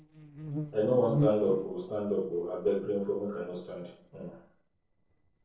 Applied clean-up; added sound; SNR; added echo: neural separator model SepFormer DNS4.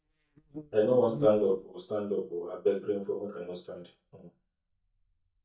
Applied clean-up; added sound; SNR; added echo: neural mask model DeepFilterNet 3.